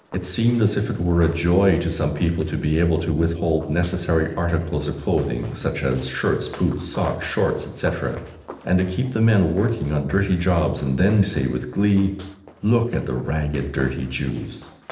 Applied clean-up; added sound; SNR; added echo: neural separator model SepFormer DNS4.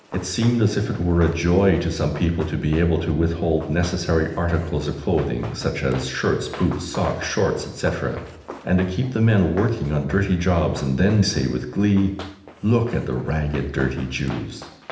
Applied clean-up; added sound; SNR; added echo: none; Run; 19 dB; reverberation time 0.8 s.